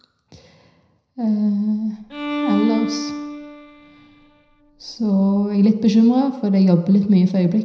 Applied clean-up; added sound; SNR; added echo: none; Bowed string instrument; 9 dB; reverberation time 0.7 s.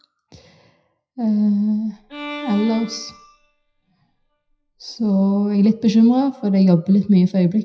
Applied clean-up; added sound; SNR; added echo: classical method WPE with log-MMSE.